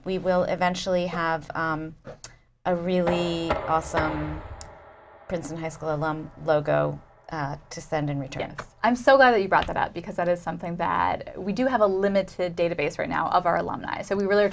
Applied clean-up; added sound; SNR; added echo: none; Knock; 15 dB; none.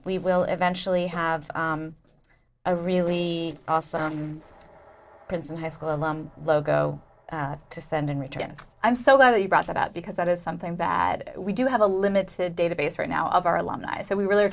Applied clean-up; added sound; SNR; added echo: neural separator model SepFormer DNS4.